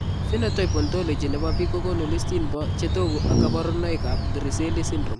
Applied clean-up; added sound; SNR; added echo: none; Bird + Brass instrument; -4 dB; none.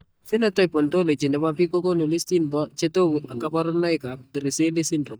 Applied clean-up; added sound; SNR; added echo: neural mask model DeepFilterNet 3.